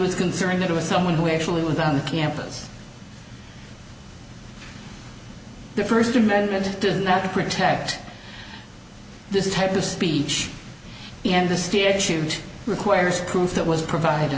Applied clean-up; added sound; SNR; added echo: none; none; none; none.